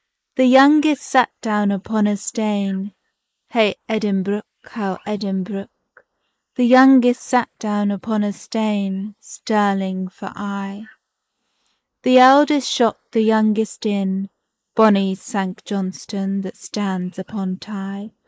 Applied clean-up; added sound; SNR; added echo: neural mask model Resemble Enhance denoiser.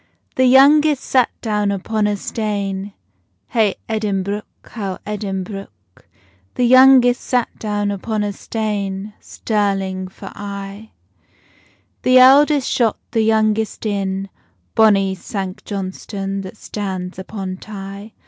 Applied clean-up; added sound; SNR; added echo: none; none; none; none.